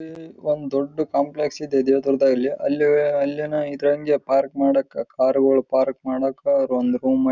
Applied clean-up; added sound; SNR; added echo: none; none; none; none.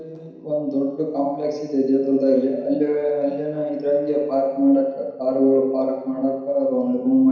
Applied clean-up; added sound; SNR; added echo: none; none; none; reverberation time 1.0 s.